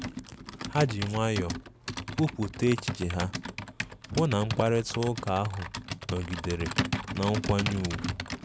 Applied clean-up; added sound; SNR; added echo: none; Computer keyboard; 5 dB; none.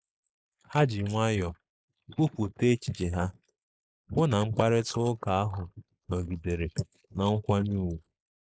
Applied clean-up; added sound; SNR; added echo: neural mask model Resemble Enhance denoiser.